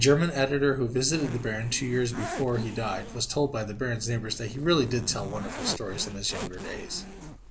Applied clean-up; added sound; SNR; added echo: none; Zipper (clothing); 11 dB; none.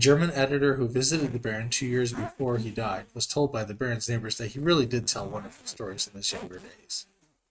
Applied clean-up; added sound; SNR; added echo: neural mask model RNNoise.